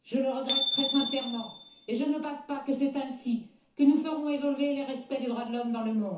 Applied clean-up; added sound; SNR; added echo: none; Bicycle bell; 4 dB; reverberation time 0.9 s.